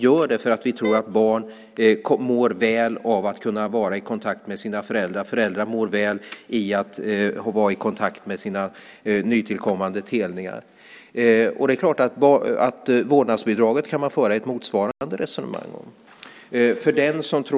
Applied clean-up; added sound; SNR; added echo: none; Wind instrument, woodwind instrument; 11 dB; none.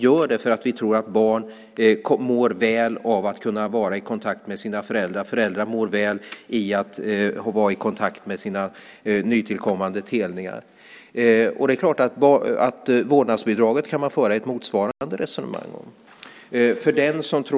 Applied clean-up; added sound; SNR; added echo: none; none; none; none.